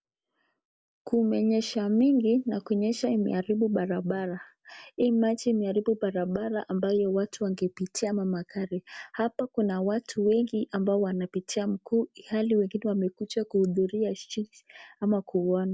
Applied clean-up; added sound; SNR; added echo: none; none; none; none.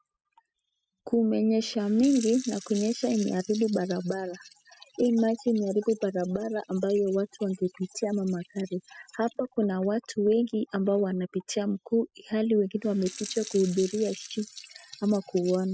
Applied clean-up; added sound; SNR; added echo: classical method spectral subtraction.